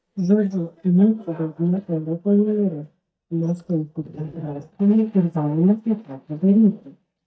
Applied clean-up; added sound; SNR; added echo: neural mask model DeepFilterNet 3.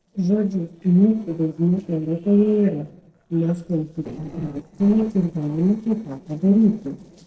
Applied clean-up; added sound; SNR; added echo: neural separator model SepFormer DNS4.